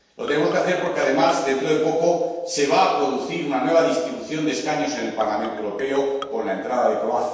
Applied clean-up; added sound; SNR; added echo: neural separator model SepFormer DNS4.